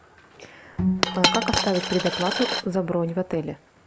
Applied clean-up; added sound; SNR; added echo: none; Bowed string instrument + Coin (dropping); 0 dB; none.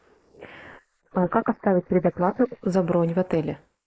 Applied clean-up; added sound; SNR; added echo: neural mask model Resemble Enhance denoiser.